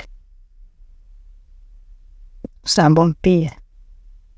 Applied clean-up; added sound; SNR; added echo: none; none; none; none.